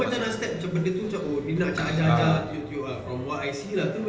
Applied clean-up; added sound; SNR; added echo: none; Squeak; 14 dB; reverberation time 1.0 s.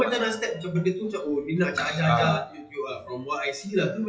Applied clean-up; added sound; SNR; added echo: classical method WPE with log-MMSE.